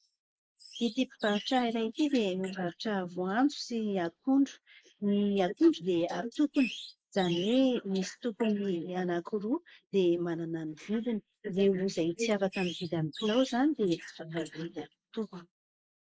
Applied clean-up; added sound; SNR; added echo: neural mask model Resemble Enhance denoiser.